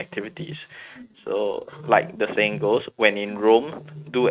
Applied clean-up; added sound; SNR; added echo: neural mask model RNNoise.